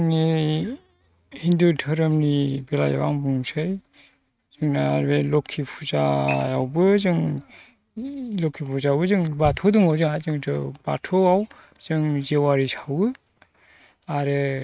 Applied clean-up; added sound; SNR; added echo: neural mask model RNNoise.